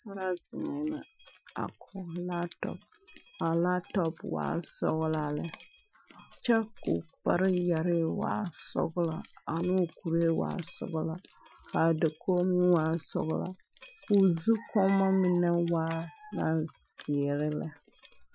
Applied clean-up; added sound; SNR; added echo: classical method Wiener filter.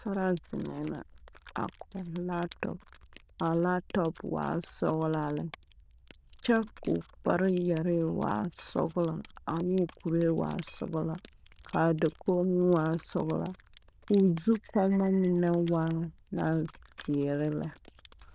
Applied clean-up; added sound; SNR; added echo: neural diffusion model UNIVERSE++.